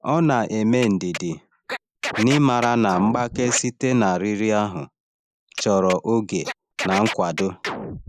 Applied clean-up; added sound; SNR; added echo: neural mask model Resemble Enhance denoiser.